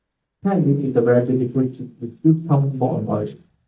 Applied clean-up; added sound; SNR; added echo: neural mask model DeepFilterNet 3.